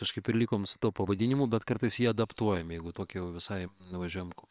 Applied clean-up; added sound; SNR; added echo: neural separator model SepFormer WHAM!.